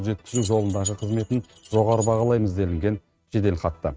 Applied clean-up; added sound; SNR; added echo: neural mask model RNNoise.